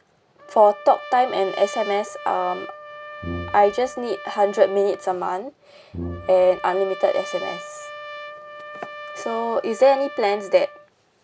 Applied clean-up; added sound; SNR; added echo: none; Trumpet + Brass instrument; 13 dB; none.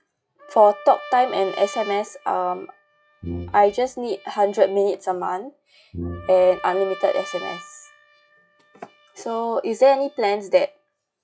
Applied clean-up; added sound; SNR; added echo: classical method log-MMSE.